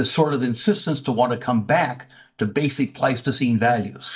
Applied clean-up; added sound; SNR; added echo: neural mask model DeepFilterNet 3.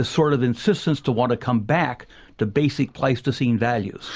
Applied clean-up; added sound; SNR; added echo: none; none; none; none.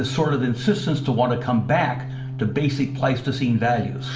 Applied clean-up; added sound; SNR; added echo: none; Organ; 8 dB; reverberation time 0.8 s.